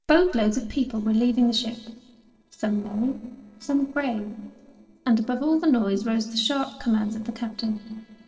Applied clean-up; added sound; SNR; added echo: neural separator model SepFormer DNS4.